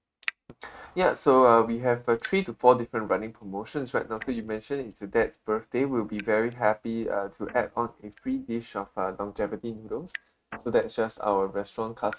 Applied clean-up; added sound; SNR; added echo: neural mask model RNNoise.